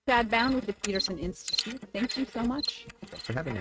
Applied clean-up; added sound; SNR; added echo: neural mask model RNNoise.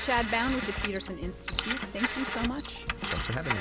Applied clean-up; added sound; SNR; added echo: none; Telephone + Cricket; 1 dB; none.